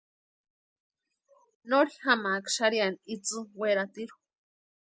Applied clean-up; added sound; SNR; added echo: none; none; none; none.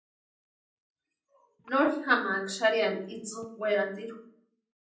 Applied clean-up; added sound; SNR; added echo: none; Telephone; 20 dB; reverberation time 0.6 s.